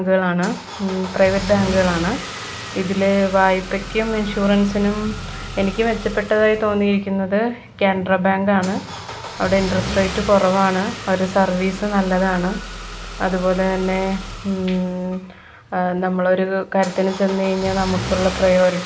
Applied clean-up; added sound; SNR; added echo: none; Engine starting / Car; 12 dB; none.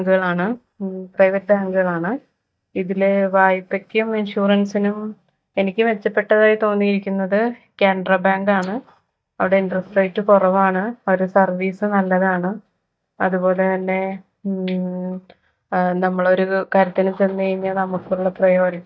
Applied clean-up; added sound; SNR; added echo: neural mask model DeepFilterNet 3.